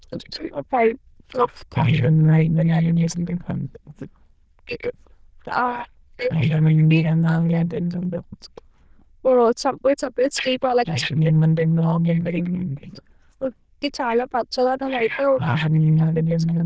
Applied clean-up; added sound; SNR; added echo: neural diffusion model UNIVERSE++.